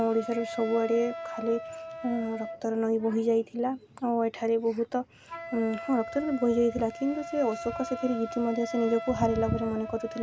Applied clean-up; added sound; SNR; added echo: none; Wind instrument, woodwind instrument; 11 dB; none.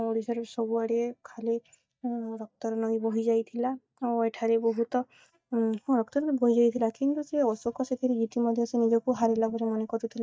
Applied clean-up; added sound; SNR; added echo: neural mask model DeepFilterNet 3.